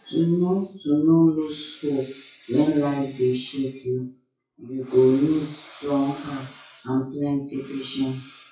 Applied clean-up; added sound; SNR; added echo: classical method WPE with log-MMSE.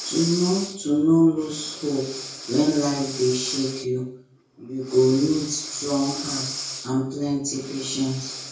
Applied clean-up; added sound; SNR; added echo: none; Breathing; 11 dB; reverberation time 0.6 s.